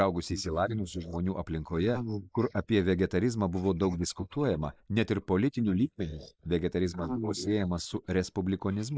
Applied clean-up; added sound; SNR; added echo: neural mask model Resemble Enhance denoiser.